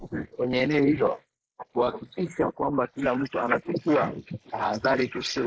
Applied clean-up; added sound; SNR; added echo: neural mask model Resemble Enhance denoiser.